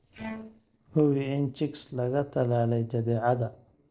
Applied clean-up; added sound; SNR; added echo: neural separator model SepFormer DNS4.